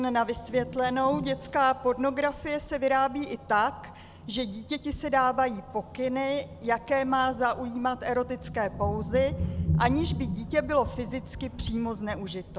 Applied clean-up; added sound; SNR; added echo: none; Thunder; 9 dB; none.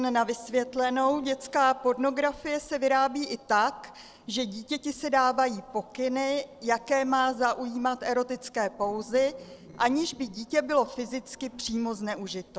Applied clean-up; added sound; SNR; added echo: neural separator model SepFormer DNS4.